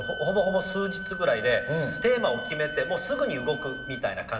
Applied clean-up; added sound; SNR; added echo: none; Wind instrument, woodwind instrument; 9 dB; reverberation time 2.7 s.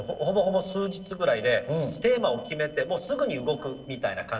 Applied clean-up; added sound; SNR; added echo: neural separator model SepFormer DNS4.